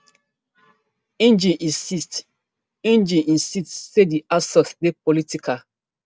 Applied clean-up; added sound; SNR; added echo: none; none; none; none.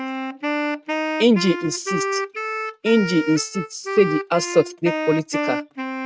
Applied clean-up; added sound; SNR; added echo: neural mask model RNNoise.